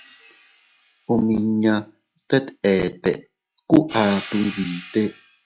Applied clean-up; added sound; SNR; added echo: classical method log-MMSE.